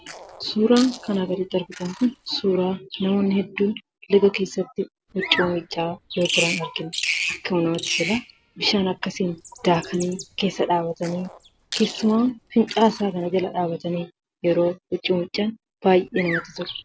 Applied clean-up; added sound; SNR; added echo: none; Bird vocalization, bird call, bird song; 11 dB; none.